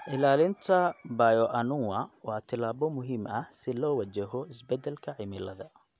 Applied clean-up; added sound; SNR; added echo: none; none; none; none.